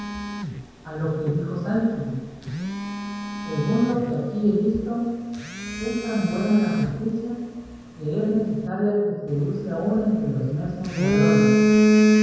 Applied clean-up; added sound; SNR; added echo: none; Telephone; 0 dB; reverberation time 1.2 s.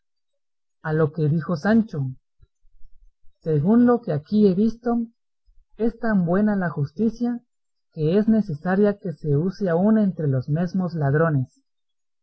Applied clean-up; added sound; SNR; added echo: none; none; none; none.